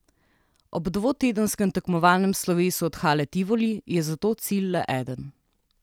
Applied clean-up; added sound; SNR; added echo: none; none; none; none.